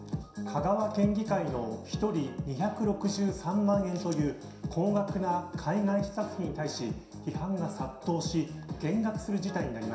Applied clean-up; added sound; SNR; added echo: none; none; none; reverberation time 0.7 s.